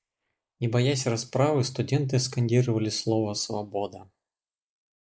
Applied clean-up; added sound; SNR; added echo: neural mask model Resemble Enhance denoiser.